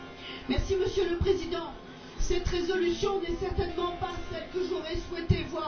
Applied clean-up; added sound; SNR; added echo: none; Guitar; 18 dB; reverberation time 0.3 s.